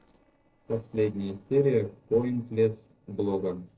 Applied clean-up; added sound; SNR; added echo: neural separator model SepFormer DNS4.